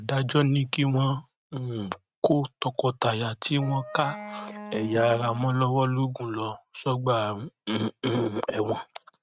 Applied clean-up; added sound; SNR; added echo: neural mask model RNNoise.